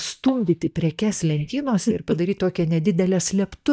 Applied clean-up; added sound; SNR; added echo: neural mask model DeepFilterNet 3.